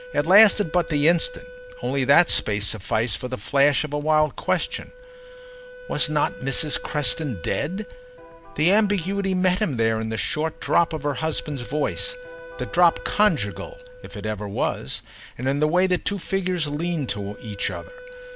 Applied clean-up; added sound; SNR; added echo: none; Wind instrument, woodwind instrument + Electric guitar; 18 dB; none.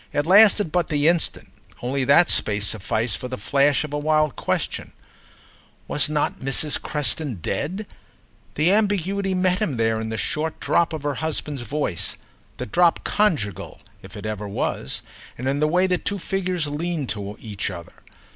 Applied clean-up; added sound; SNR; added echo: none; none; none; none.